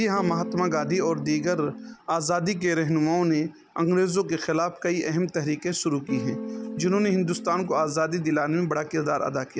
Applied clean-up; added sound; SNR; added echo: none; Electric guitar / Strum; 9 dB; none.